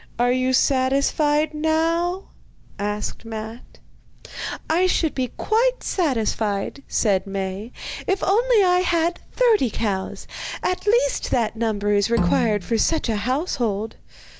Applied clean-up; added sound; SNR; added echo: none; Bowed string instrument; 5 dB; none.